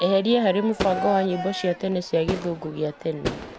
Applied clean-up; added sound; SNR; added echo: none; Crowd / Fireworks; 8 dB; none.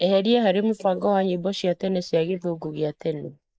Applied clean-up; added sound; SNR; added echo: neural mask model Resemble Enhance denoiser.